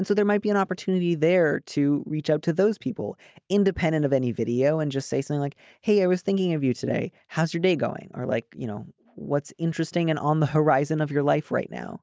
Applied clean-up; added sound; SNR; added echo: none; none; none; none.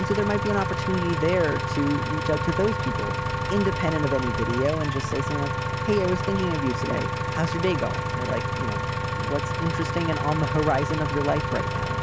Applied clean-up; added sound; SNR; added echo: none; Engine + Wind instrument, woodwind instrument; 0 dB; none.